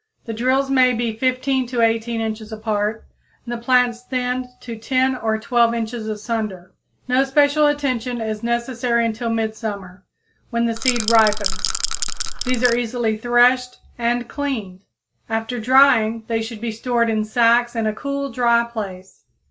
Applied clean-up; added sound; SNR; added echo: none; Rattle / Rattle (instrument); 0 dB; none.